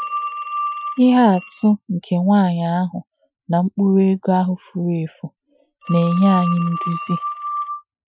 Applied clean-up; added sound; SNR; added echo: classical method Wiener filter.